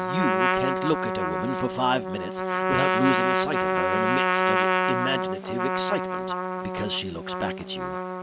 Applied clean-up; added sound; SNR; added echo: none; Trumpet; -4 dB; none.